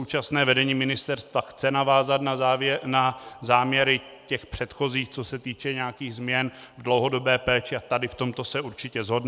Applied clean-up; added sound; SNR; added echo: none; none; none; none.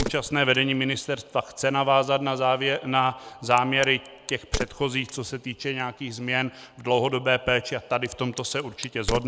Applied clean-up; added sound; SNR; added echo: none; Crack; 13 dB; none.